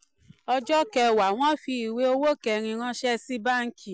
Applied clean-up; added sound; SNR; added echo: none; none; none; none.